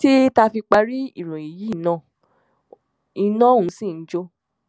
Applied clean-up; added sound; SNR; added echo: none; none; none; none.